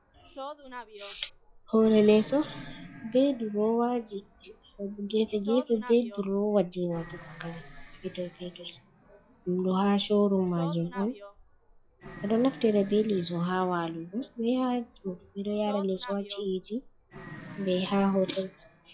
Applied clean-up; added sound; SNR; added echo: classical method log-MMSE.